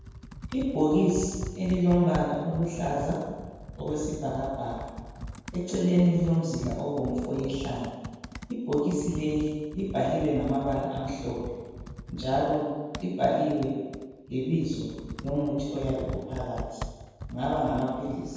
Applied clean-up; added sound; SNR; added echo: none; Computer keyboard; 12 dB; reverberation time 1.2 s.